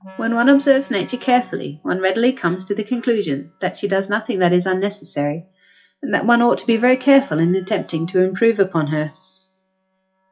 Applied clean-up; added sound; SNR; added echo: classical method WPE with log-MMSE.